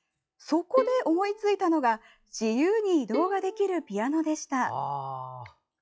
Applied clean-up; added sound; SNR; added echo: classical method log-MMSE.